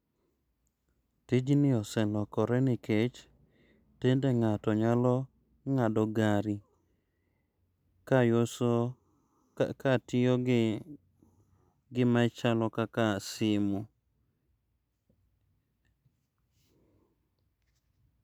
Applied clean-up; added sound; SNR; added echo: none; none; none; none.